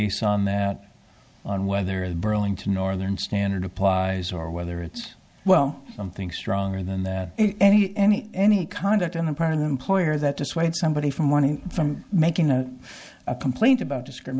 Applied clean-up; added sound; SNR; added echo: none; none; none; none.